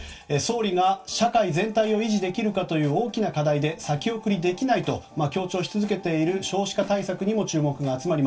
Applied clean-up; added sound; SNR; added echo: none; none; none; reverberation time 0.2 s.